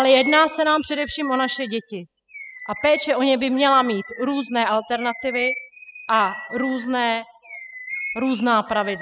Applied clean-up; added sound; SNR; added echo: classical method spectral subtraction.